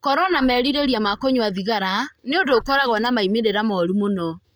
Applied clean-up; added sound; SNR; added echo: neural mask model DeepFilterNet 3.